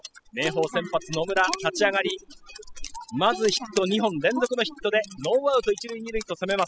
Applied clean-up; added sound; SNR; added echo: classical method spectral subtraction.